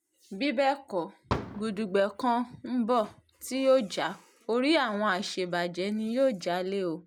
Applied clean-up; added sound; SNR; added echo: none; Fireworks; 8 dB; none.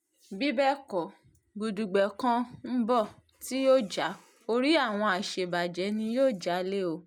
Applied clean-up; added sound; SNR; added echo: none; none; none; none.